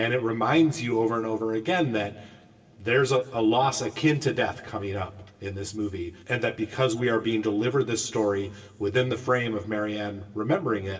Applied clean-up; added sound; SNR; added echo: none; none; none; reverberation time 1.4 s.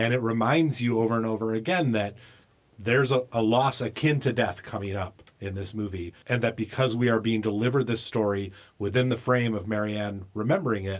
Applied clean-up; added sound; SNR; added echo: none; none; none; none.